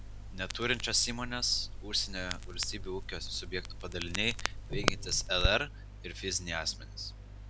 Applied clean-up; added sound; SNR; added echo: none; Crackle; 3 dB; none.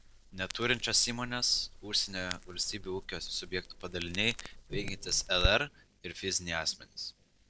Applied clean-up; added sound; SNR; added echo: neural separator model SepFormer DNS4.